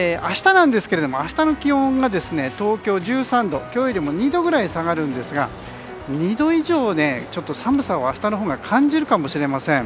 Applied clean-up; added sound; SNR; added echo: none; none; none; none.